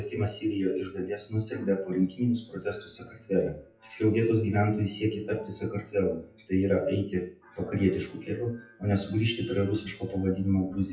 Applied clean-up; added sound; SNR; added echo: classical method WPE with log-MMSE.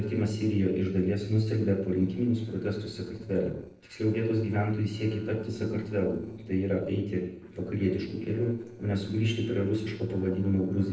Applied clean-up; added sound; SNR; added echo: neural separator model SepFormer DNS4.